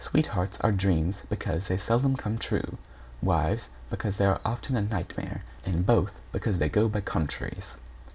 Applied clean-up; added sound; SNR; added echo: none; none; none; none.